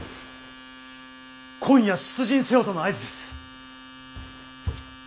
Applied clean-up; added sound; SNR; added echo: none; Domestic sounds, home sounds; 18 dB; none.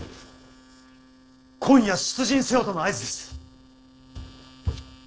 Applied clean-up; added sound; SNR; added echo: neural separator model SepFormer DNS4.